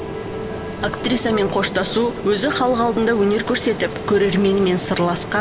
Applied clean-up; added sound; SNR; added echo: none; Ocean; 11 dB; reverberation time 1.2 s.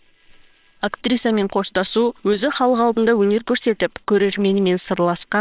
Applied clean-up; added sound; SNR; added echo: neural separator model SepFormer WHAMR!.